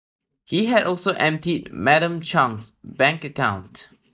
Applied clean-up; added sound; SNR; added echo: neural mask model DeepFilterNet 3.